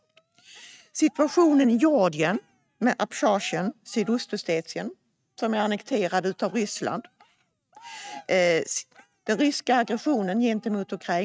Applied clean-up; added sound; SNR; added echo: neural mask model RNNoise.